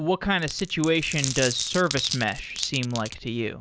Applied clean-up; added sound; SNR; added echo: none; Glass; 8 dB; none.